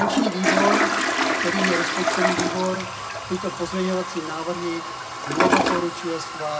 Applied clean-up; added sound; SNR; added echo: none; Toilet flush; -3 dB; reverberation time 0.2 s.